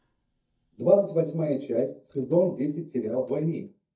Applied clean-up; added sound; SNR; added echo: neural mask model DeepFilterNet 3.